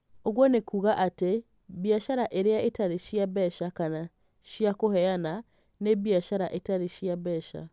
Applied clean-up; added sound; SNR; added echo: none; none; none; none.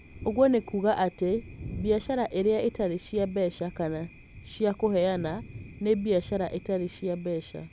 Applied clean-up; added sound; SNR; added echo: none; Thunder; 16 dB; none.